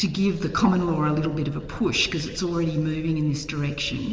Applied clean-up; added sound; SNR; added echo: none; none; none; reverberation time 1.9 s.